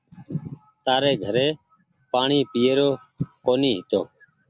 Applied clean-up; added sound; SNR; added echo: none; none; none; none.